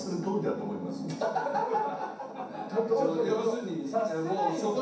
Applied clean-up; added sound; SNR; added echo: none; none; none; reverberation time 0.7 s.